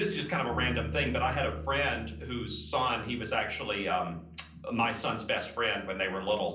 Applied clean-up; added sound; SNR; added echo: none; Bass guitar; 11 dB; reverberation time 0.6 s.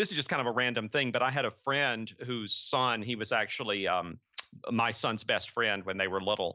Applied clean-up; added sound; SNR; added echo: none; none; none; none.